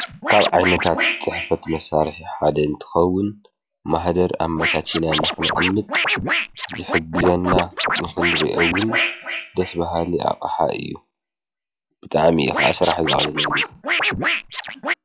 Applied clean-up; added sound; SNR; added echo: classical method log-MMSE.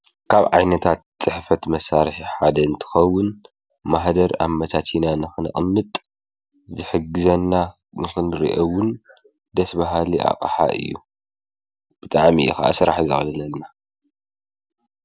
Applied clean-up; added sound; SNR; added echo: none; none; none; none.